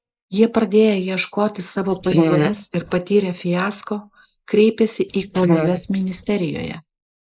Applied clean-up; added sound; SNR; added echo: neural mask model Resemble Enhance denoiser.